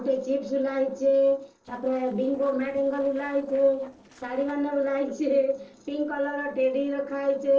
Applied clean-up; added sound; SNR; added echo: neural separator model SepFormer DNS4.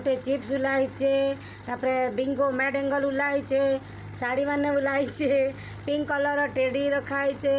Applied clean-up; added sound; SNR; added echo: none; none; none; none.